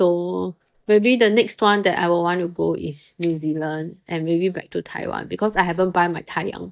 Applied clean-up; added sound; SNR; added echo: neural mask model DeepFilterNet 3.